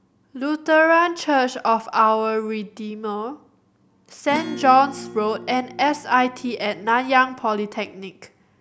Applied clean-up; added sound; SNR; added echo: none; Acoustic guitar / Strum; 15 dB; none.